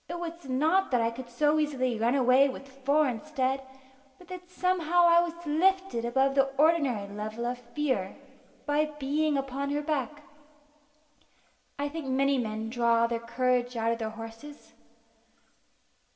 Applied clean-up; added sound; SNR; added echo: none; none; none; reverberation time 1.4 s.